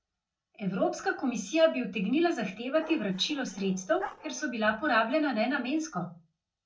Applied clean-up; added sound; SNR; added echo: neural separator model SepFormer DNS4.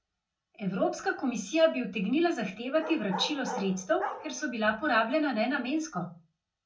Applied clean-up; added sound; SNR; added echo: none; Bark; 10 dB; reverberation time 0.2 s.